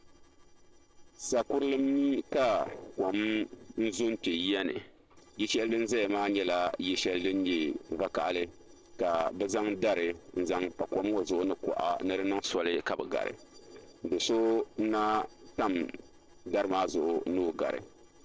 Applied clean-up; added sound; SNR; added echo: neural separator model SepFormer DNS4.